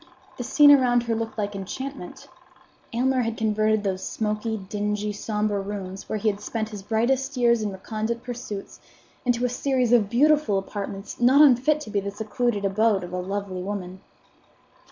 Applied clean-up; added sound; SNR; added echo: none; none; none; none.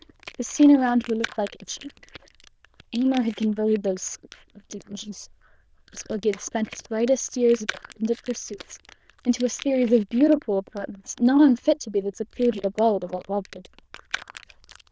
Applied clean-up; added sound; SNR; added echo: neural diffusion model UNIVERSE++.